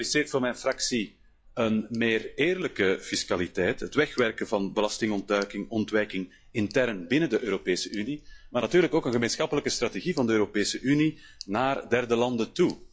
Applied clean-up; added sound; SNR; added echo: classical method log-MMSE.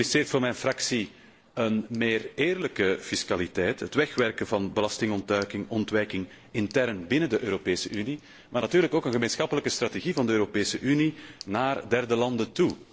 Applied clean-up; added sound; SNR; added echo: neural separator model SepFormer DNS4.